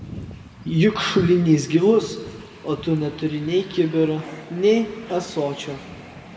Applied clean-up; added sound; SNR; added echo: none; Train; 18 dB; reverberation time 1.5 s.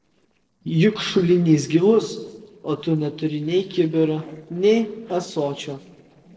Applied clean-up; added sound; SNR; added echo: neural separator model SepFormer DNS4.